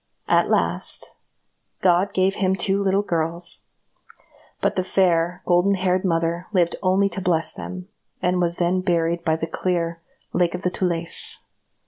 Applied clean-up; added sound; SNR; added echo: none; none; none; none.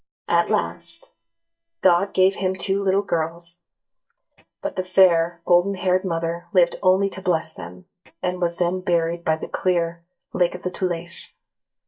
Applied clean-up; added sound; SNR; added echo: neural mask model DeepFilterNet 3.